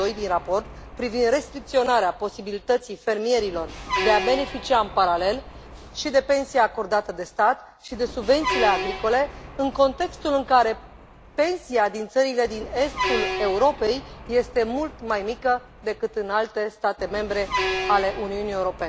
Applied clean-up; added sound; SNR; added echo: none; Truck; 10 dB; none.